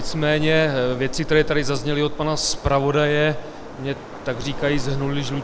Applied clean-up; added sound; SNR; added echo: none; Waves, surf; 7 dB; none.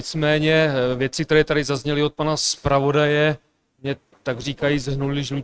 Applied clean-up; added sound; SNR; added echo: neural mask model RNNoise.